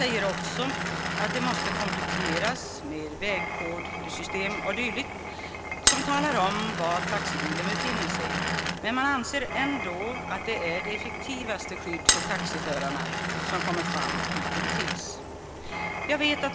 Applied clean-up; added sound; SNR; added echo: none; Glass; -1 dB; none.